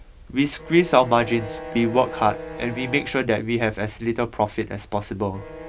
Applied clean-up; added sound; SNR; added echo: none; Bowed string instrument; 15 dB; none.